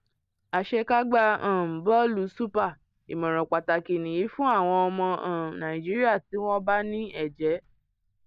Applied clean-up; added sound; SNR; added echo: neural mask model DeepFilterNet 3.